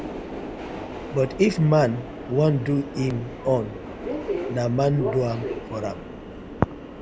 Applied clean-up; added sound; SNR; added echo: none; Subway, metro, underground; 8 dB; none.